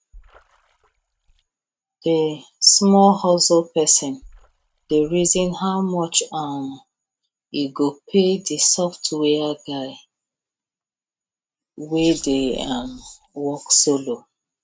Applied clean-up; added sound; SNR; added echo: neural mask model RNNoise.